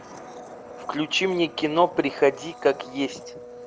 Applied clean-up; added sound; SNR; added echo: none; Domestic sounds, home sounds + Thunder; 15 dB; none.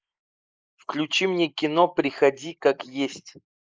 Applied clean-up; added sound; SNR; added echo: neural mask model Resemble Enhance denoiser.